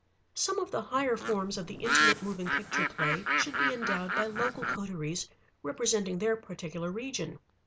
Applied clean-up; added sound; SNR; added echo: none; Bird; -3 dB; none.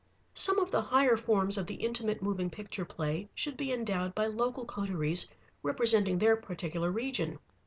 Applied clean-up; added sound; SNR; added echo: none; none; none; none.